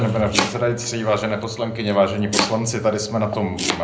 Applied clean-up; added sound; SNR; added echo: none; Domestic sounds, home sounds; 7 dB; reverberation time 0.4 s.